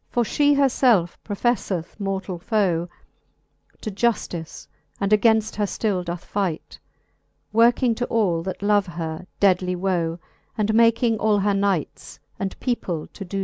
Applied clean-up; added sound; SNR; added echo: none; none; none; none.